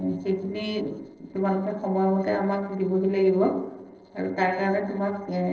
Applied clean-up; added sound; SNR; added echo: neural separator model SepFormer DNS4.